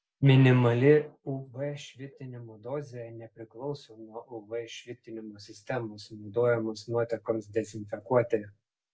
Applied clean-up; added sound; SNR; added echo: none; none; none; none.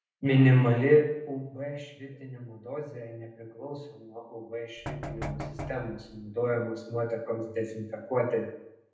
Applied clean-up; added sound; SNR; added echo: none; Knock; 9 dB; reverberation time 0.7 s.